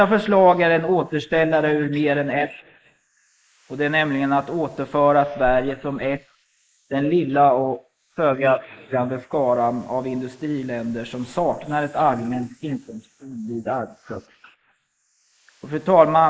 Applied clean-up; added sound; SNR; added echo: neural mask model Resemble Enhance denoiser.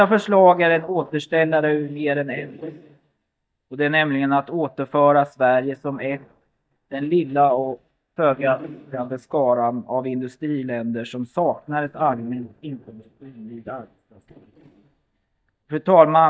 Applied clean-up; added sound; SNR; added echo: neural mask model DeepFilterNet 3.